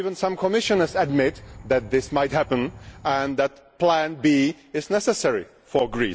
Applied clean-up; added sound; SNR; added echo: none; Insect; 20 dB; none.